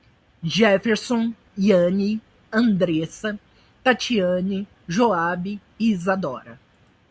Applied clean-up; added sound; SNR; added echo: none; none; none; none.